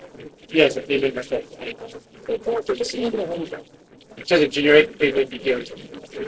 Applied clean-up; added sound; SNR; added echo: neural separator model SepFormer DNS4.